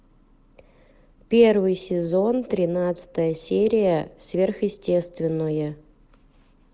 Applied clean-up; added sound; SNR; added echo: none; none; none; none.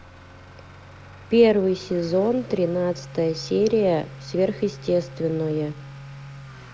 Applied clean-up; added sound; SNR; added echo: none; Accelerating, revving, vroom / Motor vehicle (road); 17 dB; none.